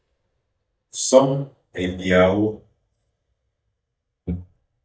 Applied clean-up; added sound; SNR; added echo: neural mask model DeepFilterNet 3.